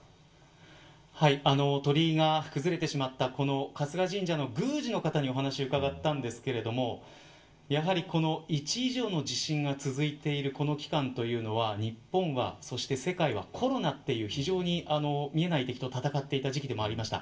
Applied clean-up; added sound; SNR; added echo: none; none; none; reverberation time 0.3 s.